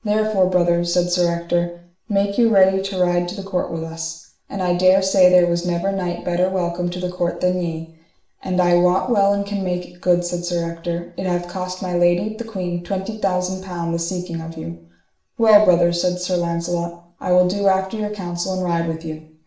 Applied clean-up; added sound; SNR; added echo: none; none; none; reverberation time 0.5 s.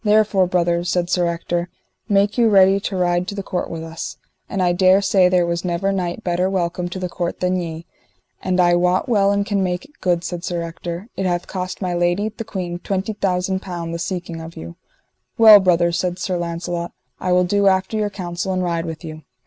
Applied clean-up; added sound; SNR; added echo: none; none; none; none.